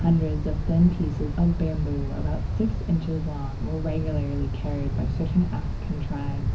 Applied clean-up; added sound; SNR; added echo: none; Wind; 1 dB; reverberation time 0.4 s.